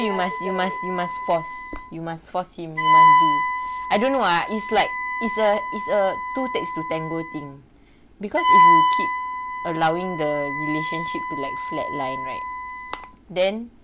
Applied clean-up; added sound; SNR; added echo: none; Wind instrument, woodwind instrument; -3 dB; none.